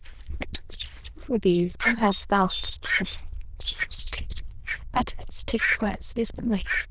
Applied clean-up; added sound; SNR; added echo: neural diffusion model UNIVERSE++.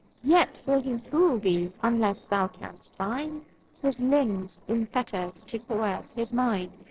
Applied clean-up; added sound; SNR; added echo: neural separator model SepFormer DNS4.